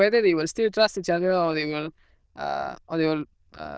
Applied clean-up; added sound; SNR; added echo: neural diffusion model UNIVERSE++.